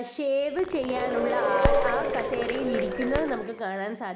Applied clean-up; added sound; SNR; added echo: none; Applause / Crowd / Cheering + Crackle; -2 dB; none.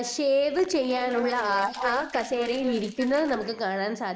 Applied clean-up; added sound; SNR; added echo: neural mask model Resemble Enhance denoiser.